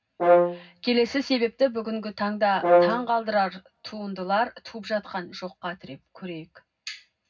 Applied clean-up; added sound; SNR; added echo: none; Brass instrument; -4 dB; reverberation time 0.4 s.